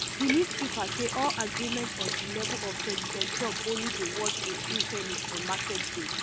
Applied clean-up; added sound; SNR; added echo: none; Water tap, faucet; -1 dB; none.